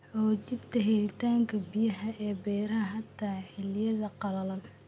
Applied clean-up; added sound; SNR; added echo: none; none; none; none.